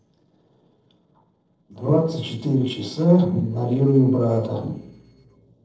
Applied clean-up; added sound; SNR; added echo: neural separator model SepFormer DNS4.